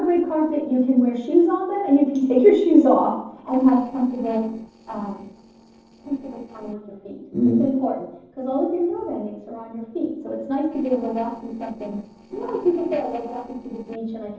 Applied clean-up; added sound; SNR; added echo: neural separator model SepFormer DNS4.